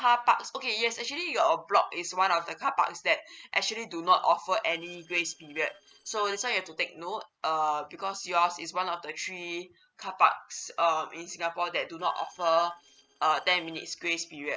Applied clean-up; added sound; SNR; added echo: neural separator model SepFormer DNS4.